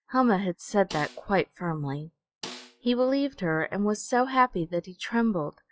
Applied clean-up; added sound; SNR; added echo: classical method log-MMSE.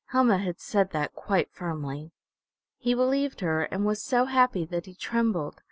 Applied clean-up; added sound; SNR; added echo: none; none; none; none.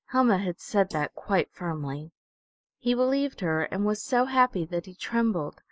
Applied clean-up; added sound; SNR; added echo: neural mask model Resemble Enhance denoiser.